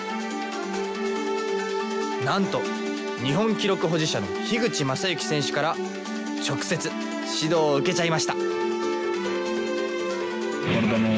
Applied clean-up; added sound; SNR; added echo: none; none; none; none.